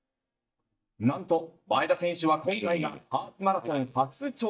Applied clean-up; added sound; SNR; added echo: neural mask model DeepFilterNet 3.